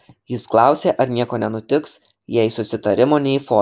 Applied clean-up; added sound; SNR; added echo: none; none; none; none.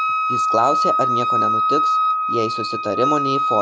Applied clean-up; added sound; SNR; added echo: none; Wind instrument, woodwind instrument; -5 dB; none.